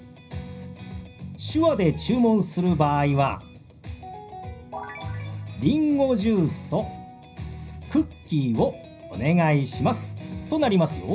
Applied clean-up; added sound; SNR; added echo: none; none; none; reverberation time 0.4 s.